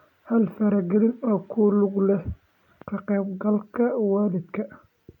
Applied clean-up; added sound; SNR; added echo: none; none; none; none.